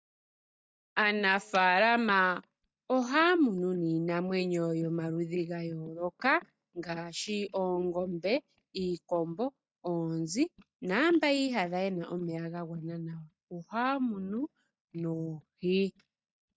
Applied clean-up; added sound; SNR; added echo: neural mask model DeepFilterNet 3.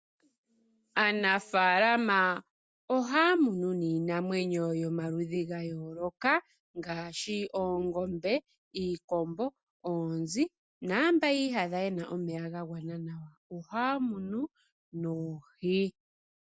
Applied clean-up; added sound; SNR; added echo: none; none; none; none.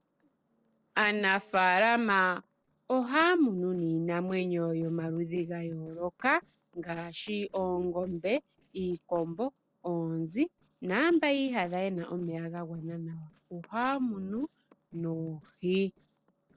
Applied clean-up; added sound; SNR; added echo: neural separator model SepFormer DNS4.